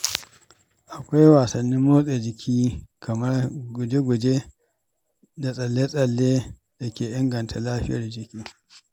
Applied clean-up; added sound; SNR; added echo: none; none; none; none.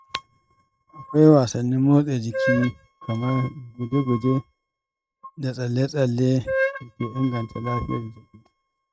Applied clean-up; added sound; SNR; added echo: neural mask model RNNoise.